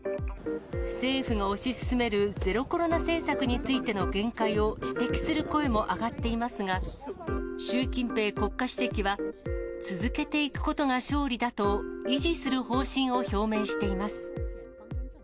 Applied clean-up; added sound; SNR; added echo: none; none; none; none.